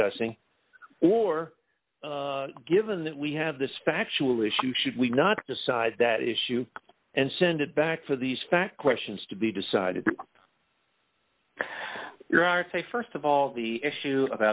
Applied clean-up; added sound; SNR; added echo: none; none; none; none.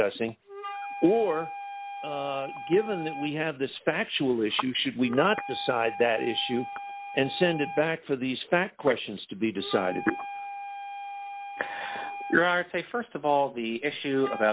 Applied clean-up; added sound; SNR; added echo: none; Wind instrument, woodwind instrument; 11 dB; none.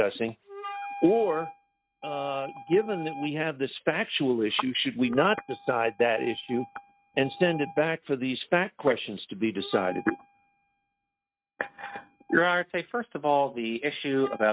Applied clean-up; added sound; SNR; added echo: neural mask model RNNoise.